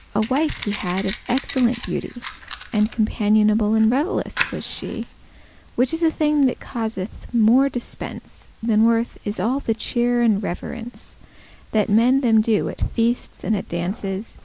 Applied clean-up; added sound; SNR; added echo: none; Fire; 17 dB; none.